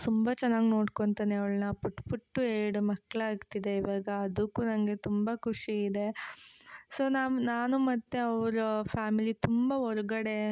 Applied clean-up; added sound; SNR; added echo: none; none; none; none.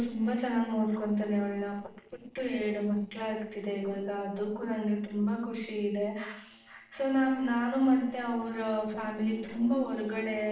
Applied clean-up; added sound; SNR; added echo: neural separator model SepFormer DNS4.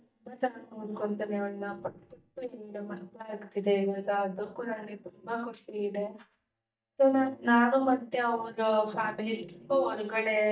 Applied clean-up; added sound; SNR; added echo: neural mask model DeepFilterNet 3.